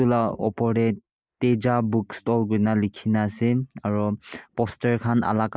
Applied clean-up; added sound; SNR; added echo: neural mask model Resemble Enhance denoiser.